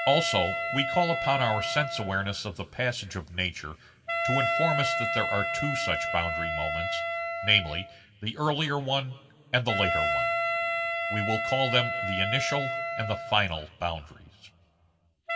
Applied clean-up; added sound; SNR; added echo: none; Wind instrument, woodwind instrument; 2 dB; reverberation time 2.1 s.